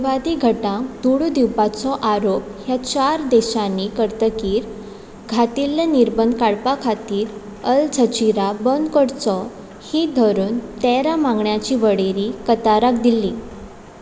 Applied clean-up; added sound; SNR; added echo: none; none; none; none.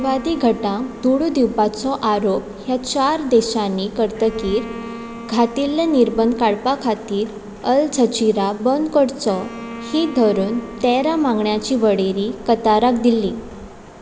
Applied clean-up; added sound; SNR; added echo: none; Bowed string instrument; 19 dB; none.